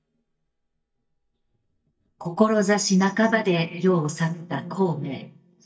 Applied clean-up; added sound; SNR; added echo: neural mask model DeepFilterNet 3.